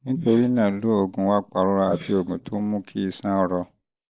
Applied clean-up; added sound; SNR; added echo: neural mask model Resemble Enhance denoiser.